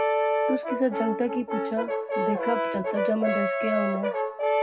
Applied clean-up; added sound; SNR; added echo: none; Brass instrument; -2 dB; reverberation time 0.3 s.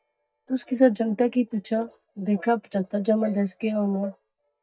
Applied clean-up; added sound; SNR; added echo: neural mask model DeepFilterNet 3.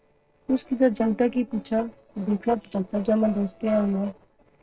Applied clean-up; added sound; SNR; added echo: neural separator model SepFormer DNS4.